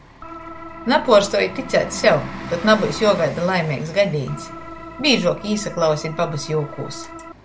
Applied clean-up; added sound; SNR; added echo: none; Bus + Organ; 13 dB; none.